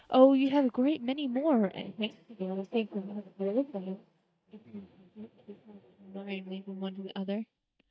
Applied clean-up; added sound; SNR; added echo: neural mask model DeepFilterNet 3.